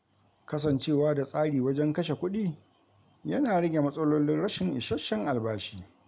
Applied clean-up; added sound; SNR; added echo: none; none; none; none.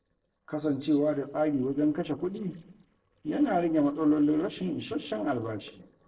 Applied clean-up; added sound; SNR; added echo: neural separator model SepFormer DNS4.